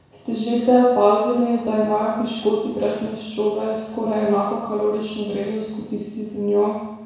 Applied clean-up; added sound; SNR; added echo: none; none; none; reverberation time 1.1 s.